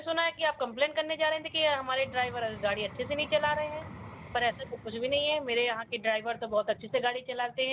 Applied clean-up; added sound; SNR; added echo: none; Vehicle; 18 dB; none.